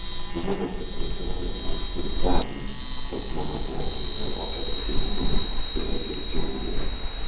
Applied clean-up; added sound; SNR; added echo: neural separator model SepFormer WHAMR!.